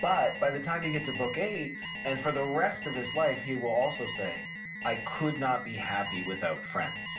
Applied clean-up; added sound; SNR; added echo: none; Alarm; 7 dB; reverberation time 0.4 s.